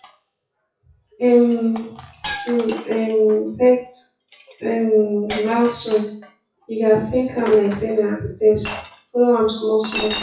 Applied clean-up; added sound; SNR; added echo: classical method WPE with log-MMSE.